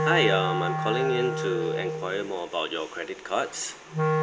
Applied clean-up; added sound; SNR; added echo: none; Wind instrument, woodwind instrument; 1 dB; none.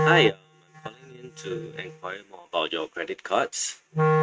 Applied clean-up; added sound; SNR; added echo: neural mask model RNNoise.